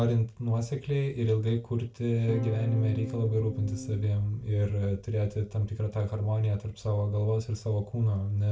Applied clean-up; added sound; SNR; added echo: none; Electric guitar / Strum; 10 dB; reverberation time 0.3 s.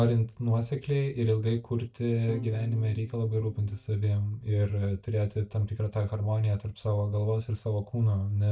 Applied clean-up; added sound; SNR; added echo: neural mask model DeepFilterNet 3.